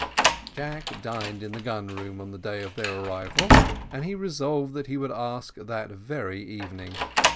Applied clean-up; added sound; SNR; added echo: none; Slam; -5 dB; none.